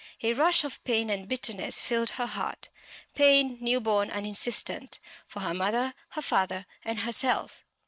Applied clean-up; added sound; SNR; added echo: neural mask model Resemble Enhance denoiser.